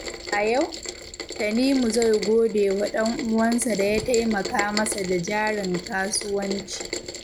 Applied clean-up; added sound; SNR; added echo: none; Rain; 10 dB; none.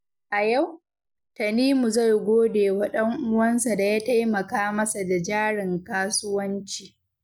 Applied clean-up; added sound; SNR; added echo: none; none; none; none.